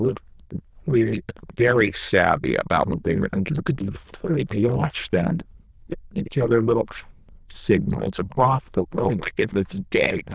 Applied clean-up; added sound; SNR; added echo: neural diffusion model UNIVERSE++.